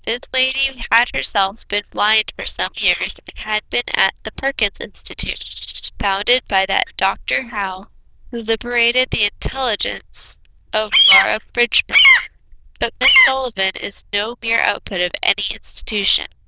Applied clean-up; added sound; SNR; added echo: neural diffusion model UNIVERSE++.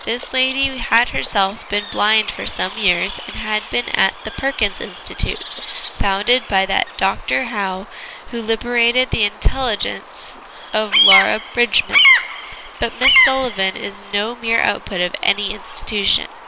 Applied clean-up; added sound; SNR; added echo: none; Bird vocalization, bird call, bird song; 2 dB; none.